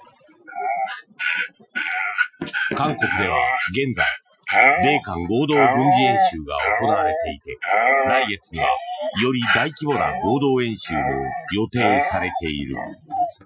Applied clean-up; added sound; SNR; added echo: classical method Wiener filter.